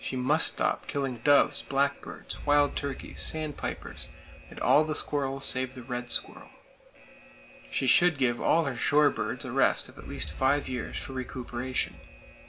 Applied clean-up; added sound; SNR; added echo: none; Alarm; 16 dB; none.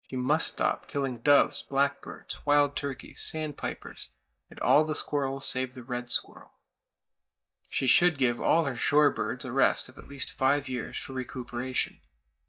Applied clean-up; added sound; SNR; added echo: neural mask model DeepFilterNet 3.